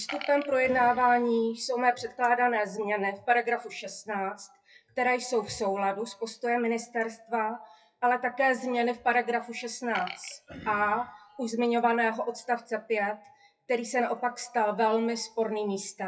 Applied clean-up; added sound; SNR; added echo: classical method WPE with log-MMSE.